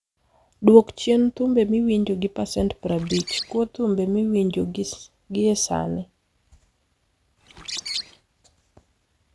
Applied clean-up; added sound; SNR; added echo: none; Bird; 10 dB; none.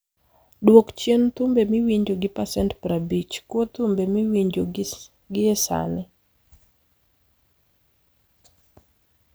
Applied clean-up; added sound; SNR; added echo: none; none; none; none.